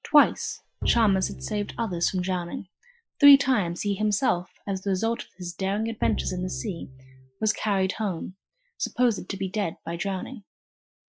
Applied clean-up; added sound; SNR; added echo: classical method Wiener filter.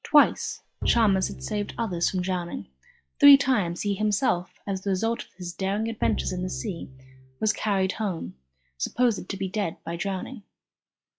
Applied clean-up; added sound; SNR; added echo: classical method log-MMSE.